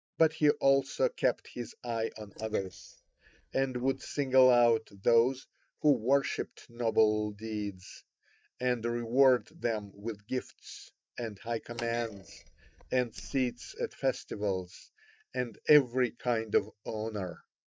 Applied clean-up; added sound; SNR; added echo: neural mask model DeepFilterNet 3.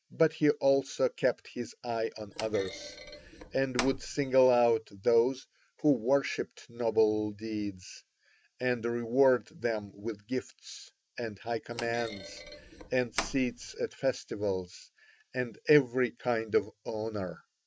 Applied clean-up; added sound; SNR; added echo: none; Thump, thud; 11 dB; none.